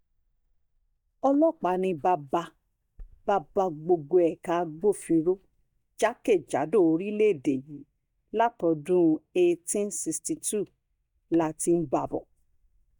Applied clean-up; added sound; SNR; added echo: neural mask model DeepFilterNet 3.